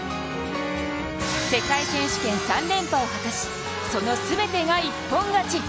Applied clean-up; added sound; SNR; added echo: none; Wind instrument, woodwind instrument; 9 dB; none.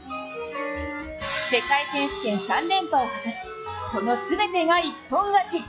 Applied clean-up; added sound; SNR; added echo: classical method log-MMSE.